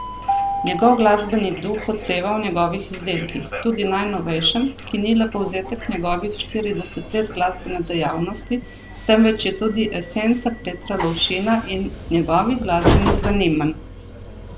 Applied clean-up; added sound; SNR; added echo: none; Train; 7 dB; none.